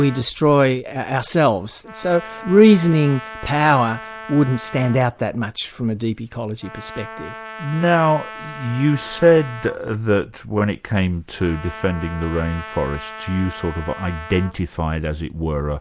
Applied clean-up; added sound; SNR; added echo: none; Trumpet; 17 dB; none.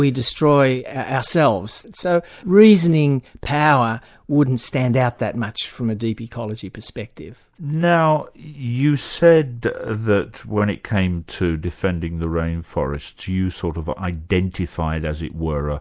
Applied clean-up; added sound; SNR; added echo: none; none; none; none.